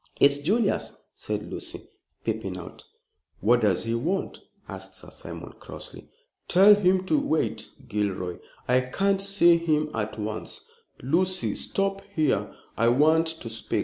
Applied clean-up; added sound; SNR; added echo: none; none; none; none.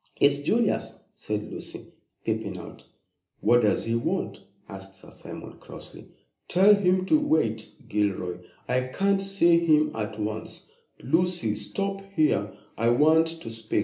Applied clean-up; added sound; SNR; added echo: none; none; none; reverberation time 0.3 s.